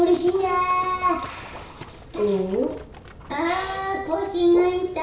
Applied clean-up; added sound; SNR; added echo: none; Livestock, farm animals, working animals; 18 dB; reverberation time 0.6 s.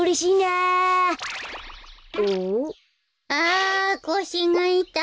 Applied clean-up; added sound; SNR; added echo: none; none; none; none.